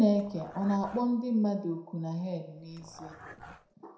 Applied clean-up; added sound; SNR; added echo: none; Dog; 19 dB; reverberation time 0.6 s.